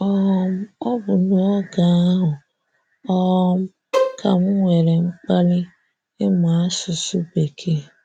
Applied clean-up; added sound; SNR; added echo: none; Bowed string instrument; 5 dB; none.